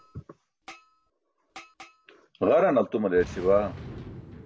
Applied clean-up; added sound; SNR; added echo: none; Boom; 17 dB; none.